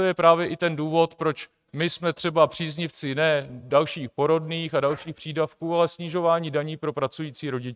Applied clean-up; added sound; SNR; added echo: neural mask model RNNoise.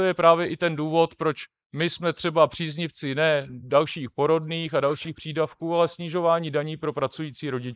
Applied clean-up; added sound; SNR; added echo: neural mask model Resemble Enhance denoiser.